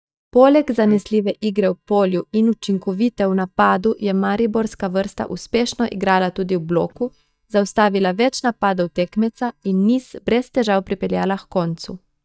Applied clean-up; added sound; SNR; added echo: neural mask model DeepFilterNet 3.